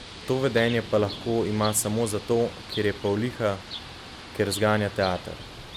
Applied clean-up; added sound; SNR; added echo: none; Bird; 13 dB; none.